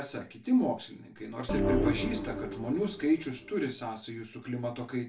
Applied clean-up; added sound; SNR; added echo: none; Organ; 0 dB; reverberation time 0.3 s.